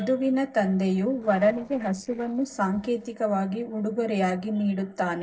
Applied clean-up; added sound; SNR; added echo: neural separator model SepFormer DNS4.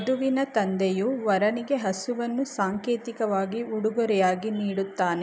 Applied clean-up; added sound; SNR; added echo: none; none; none; none.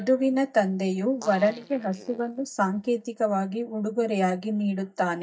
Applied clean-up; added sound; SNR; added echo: neural mask model DeepFilterNet 3.